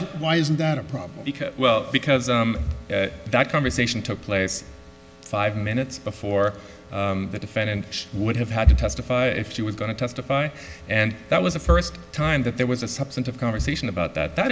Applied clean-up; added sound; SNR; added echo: none; none; none; none.